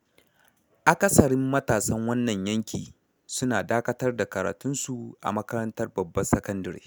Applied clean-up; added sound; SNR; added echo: none; none; none; none.